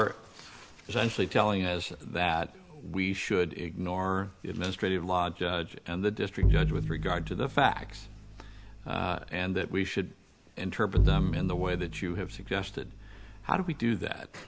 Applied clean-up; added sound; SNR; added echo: none; Bowed string instrument; 0 dB; none.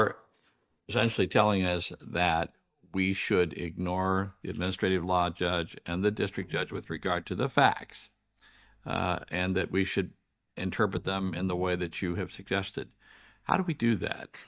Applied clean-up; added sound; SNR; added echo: neural mask model DeepFilterNet 3.